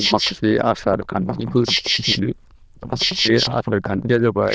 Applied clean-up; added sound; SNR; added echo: neural diffusion model UNIVERSE++.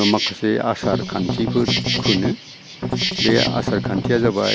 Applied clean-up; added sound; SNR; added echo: none; Strum + Insect; 2 dB; none.